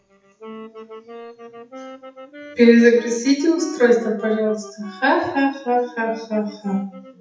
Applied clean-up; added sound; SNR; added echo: classical method WPE with log-MMSE.